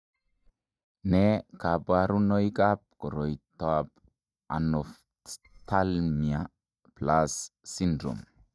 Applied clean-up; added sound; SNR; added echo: neural mask model DeepFilterNet 3.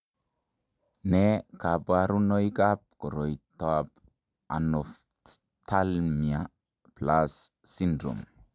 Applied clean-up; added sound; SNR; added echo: none; none; none; none.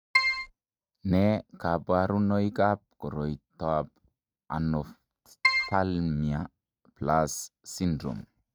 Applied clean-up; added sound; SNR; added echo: neural mask model RNNoise.